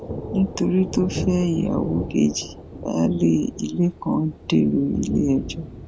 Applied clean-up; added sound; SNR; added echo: none; Thunder; 11 dB; none.